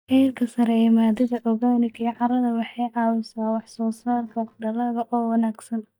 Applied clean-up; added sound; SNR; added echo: neural mask model DeepFilterNet 3.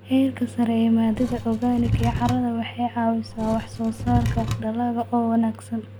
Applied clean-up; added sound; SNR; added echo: none; Wood / Tools; 4 dB; none.